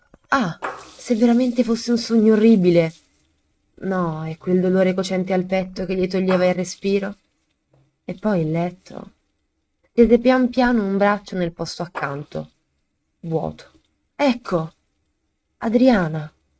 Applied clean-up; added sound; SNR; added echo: neural mask model RNNoise.